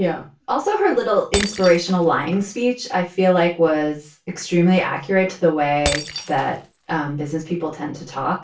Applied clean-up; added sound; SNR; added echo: none; Shatter; 14 dB; reverberation time 0.2 s.